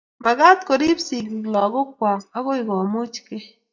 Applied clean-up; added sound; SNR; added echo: neural mask model DeepFilterNet 3.